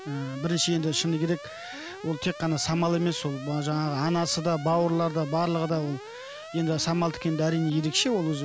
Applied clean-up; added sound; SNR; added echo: none; Alarm; 15 dB; none.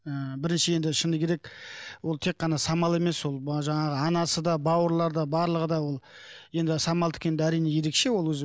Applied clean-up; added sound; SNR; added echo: none; none; none; none.